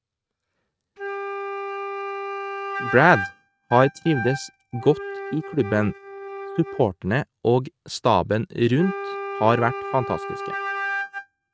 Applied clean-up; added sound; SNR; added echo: neural mask model RNNoise.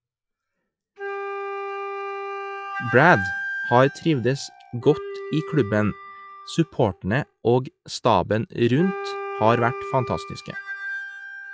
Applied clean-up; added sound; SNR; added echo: classical method log-MMSE.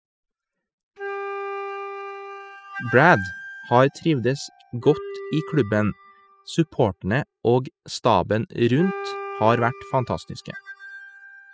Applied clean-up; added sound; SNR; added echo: classical method spectral subtraction.